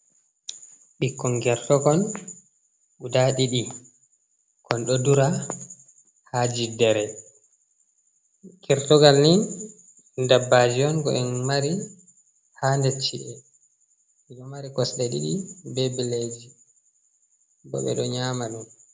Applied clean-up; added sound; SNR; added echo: none; none; none; none.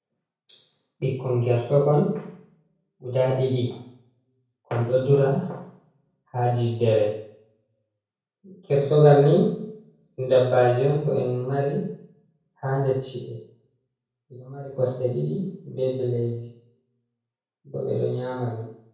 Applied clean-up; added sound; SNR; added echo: none; none; none; reverberation time 0.6 s.